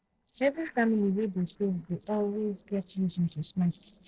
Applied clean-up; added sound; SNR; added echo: neural separator model SepFormer DNS4.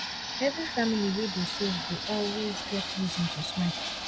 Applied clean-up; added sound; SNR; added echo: none; Fixed-wing aircraft, airplane; 4 dB; none.